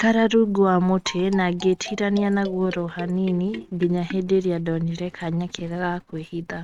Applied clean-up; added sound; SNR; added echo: neural mask model RNNoise.